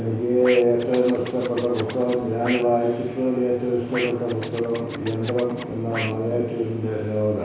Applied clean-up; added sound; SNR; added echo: none; Scratching (performance technique); 14 dB; reverberation time 1.1 s.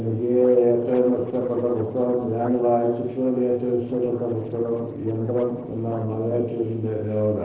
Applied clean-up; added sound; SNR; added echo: neural separator model SepFormer DNS4.